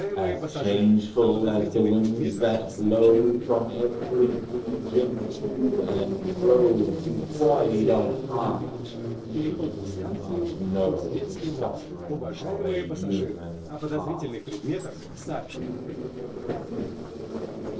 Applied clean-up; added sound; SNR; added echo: neural separator model SepFormer DNS4.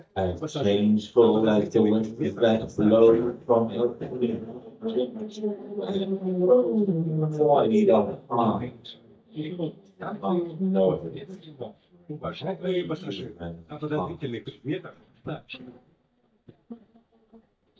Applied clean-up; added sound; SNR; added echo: neural mask model DeepFilterNet 3.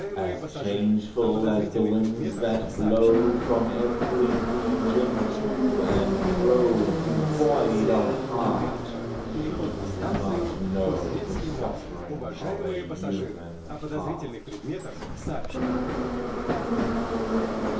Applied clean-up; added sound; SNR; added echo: none; Subway, metro, underground; 1 dB; reverberation time 2.8 s.